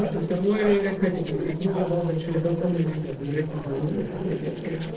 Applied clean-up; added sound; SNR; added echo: neural separator model SepFormer DNS4.